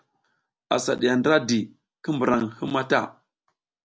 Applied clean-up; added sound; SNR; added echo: none; none; none; none.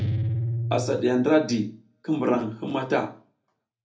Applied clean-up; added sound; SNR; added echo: none; Guitar; 6 dB; reverberation time 0.3 s.